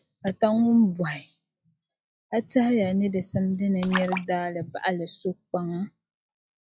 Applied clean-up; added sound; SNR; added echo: classical method log-MMSE.